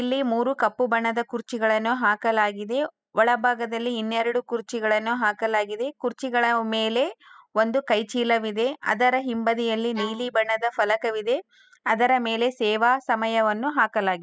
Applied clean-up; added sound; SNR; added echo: classical method spectral subtraction.